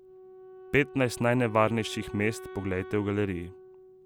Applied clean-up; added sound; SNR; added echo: none; Wind instrument, woodwind instrument; 15 dB; none.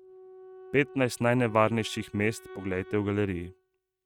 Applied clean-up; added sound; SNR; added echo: neural mask model RNNoise.